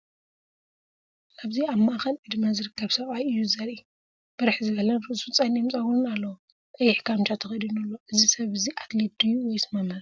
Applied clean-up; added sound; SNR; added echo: none; none; none; none.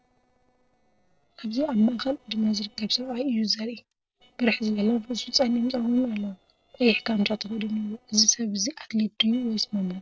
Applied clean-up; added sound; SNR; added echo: neural separator model SepFormer DNS4.